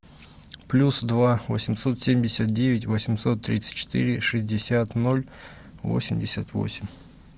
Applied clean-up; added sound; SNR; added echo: none; none; none; none.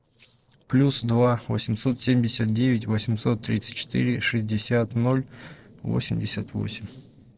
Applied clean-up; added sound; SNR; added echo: neural separator model SepFormer DNS4.